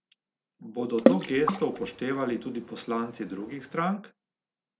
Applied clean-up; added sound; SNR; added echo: none; Water / Splash, splatter; -1 dB; none.